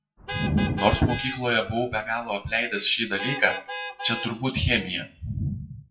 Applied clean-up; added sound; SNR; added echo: classical method WPE with log-MMSE.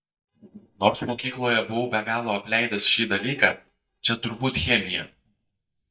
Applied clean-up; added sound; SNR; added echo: neural mask model DeepFilterNet 3.